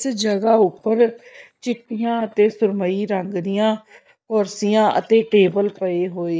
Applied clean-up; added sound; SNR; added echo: neural mask model DeepFilterNet 3.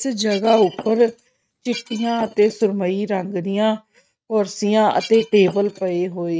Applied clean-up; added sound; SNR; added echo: neural mask model RNNoise.